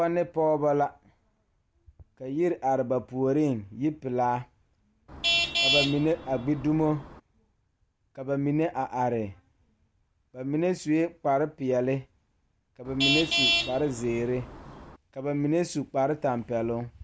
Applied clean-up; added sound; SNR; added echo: none; Traffic noise, roadway noise / Vehicle horn, car horn, honking; 0 dB; none.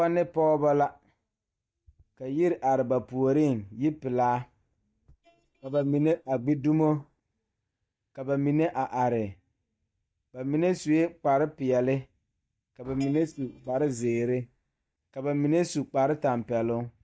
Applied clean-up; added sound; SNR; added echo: neural mask model DeepFilterNet 3.